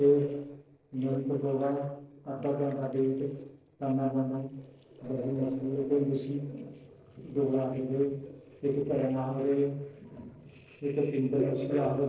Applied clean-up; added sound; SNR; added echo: neural separator model SepFormer DNS4.